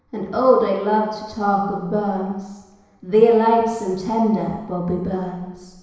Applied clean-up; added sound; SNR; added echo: none; none; none; reverberation time 1.0 s.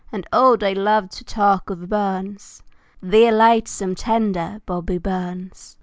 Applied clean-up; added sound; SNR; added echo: none; none; none; none.